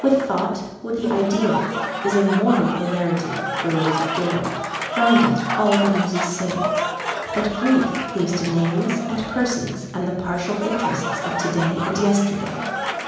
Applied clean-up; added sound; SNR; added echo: none; Applause / Crowd; 5 dB; reverberation time 1.0 s.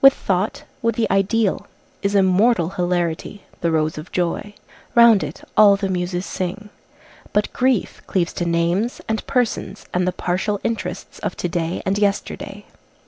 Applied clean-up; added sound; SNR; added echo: none; none; none; none.